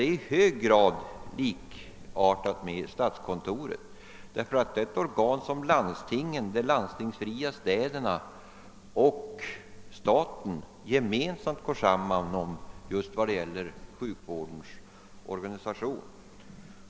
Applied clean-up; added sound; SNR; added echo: none; Sliding door; 20 dB; none.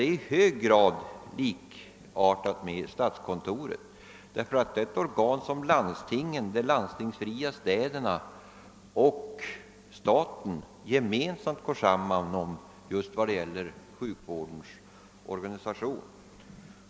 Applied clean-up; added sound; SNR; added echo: none; none; none; none.